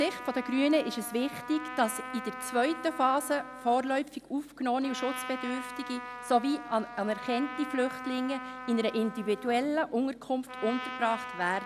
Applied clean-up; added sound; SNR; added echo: none; Trumpet; 11 dB; none.